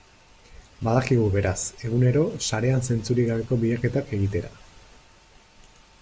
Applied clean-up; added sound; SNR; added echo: none; none; none; none.